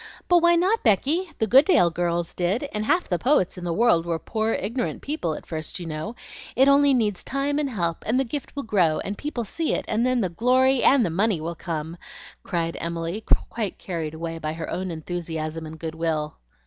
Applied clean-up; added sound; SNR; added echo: none; none; none; none.